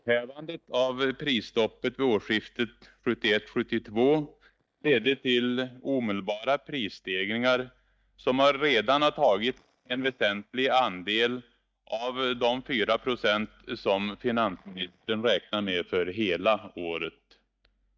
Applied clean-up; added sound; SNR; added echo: neural mask model DeepFilterNet 3.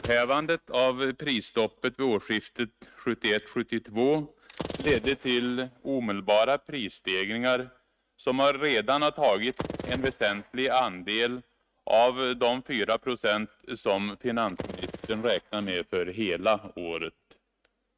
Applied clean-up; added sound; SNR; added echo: neural mask model RNNoise.